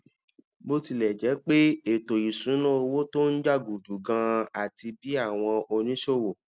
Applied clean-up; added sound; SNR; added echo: none; none; none; none.